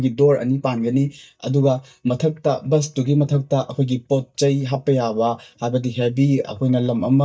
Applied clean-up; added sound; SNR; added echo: neural mask model DeepFilterNet 3.